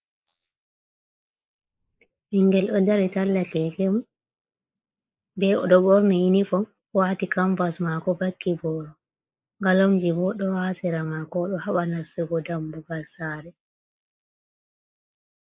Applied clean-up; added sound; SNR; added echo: neural mask model Resemble Enhance denoiser.